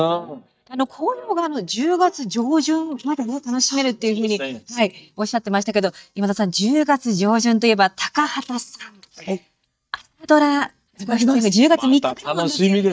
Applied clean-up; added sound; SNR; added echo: neural mask model DeepFilterNet 3.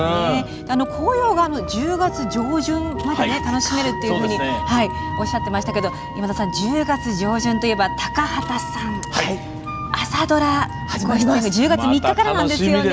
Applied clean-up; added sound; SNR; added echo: none; Vehicle; 14 dB; none.